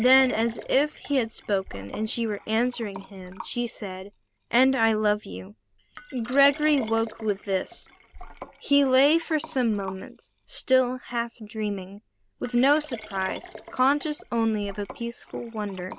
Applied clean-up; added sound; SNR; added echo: none; Liquid; 17 dB; none.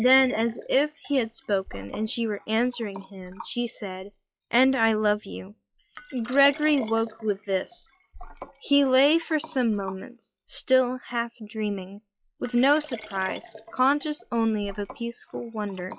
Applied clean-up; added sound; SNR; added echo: classical method log-MMSE.